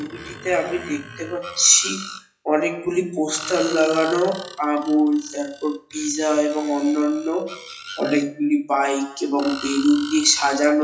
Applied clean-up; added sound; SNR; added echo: classical method WPE with log-MMSE.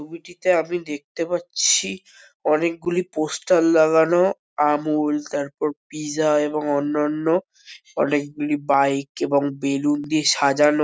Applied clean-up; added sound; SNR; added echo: none; none; none; none.